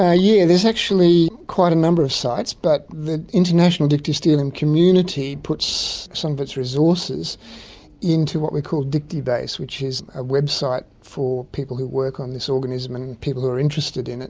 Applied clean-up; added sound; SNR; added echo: none; none; none; none.